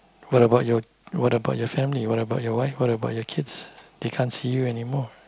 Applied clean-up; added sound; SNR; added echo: none; none; none; none.